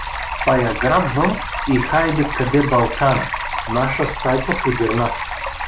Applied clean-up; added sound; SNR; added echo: none; Stream; 5 dB; none.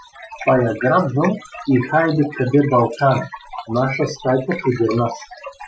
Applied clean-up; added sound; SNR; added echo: classical method Wiener filter.